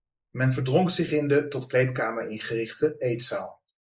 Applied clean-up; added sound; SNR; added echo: neural mask model Resemble Enhance denoiser.